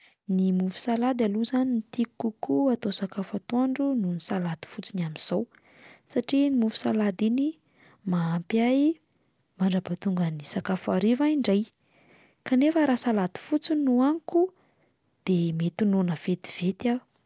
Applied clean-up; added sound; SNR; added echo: none; none; none; none.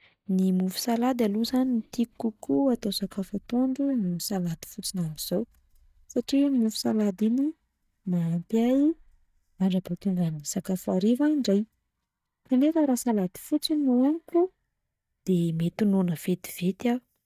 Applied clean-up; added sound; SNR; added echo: neural mask model DeepFilterNet 3.